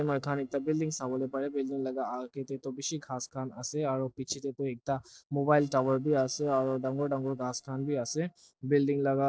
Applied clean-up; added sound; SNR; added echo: neural separator model SepFormer DNS4.